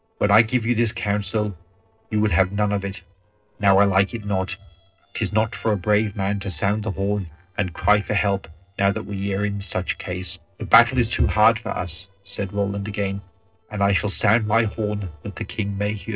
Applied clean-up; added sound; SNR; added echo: neural separator model SepFormer DNS4.